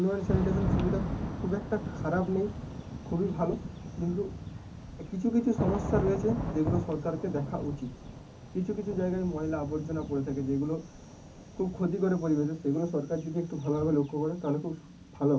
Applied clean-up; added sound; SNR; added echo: none; Thunder / Rain; 6 dB; reverberation time 0.3 s.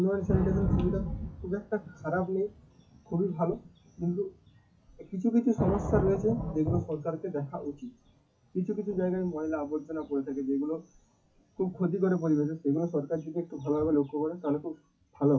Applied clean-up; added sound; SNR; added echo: classical method WPE with log-MMSE.